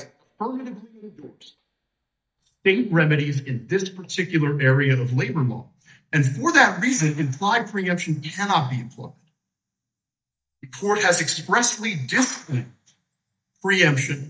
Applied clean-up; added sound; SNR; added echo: neural mask model DeepFilterNet 3.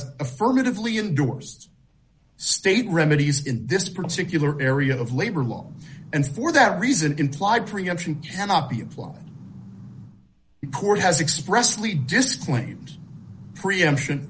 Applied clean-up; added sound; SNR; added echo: none; none; none; none.